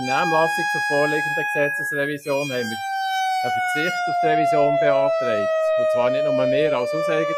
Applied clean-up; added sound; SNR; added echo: classical method Wiener filter.